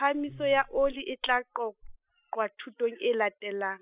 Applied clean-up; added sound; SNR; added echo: classical method spectral subtraction.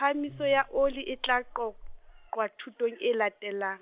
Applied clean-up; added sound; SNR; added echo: none; Buzz; 15 dB; none.